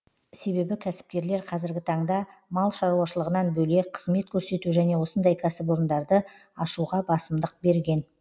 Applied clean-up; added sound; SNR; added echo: none; none; none; none.